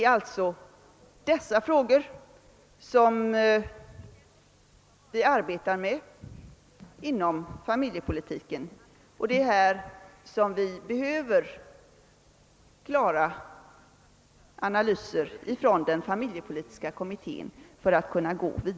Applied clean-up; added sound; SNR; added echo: none; none; none; none.